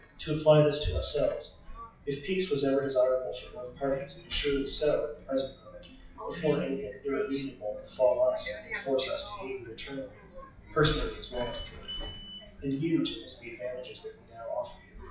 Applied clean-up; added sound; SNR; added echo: classical method WPE with log-MMSE.